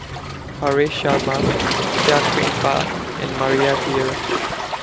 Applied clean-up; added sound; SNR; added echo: none; Waves, surf; -1 dB; none.